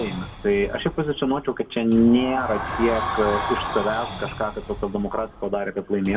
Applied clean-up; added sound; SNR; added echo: none; Sliding door; 8 dB; reverberation time 1.3 s.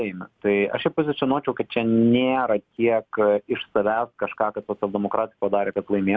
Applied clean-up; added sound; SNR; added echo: none; none; none; none.